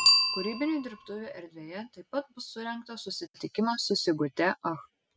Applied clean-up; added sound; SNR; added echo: none; Bicycle bell; 0 dB; none.